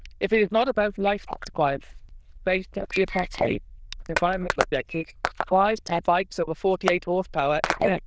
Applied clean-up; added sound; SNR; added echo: neural diffusion model UNIVERSE++.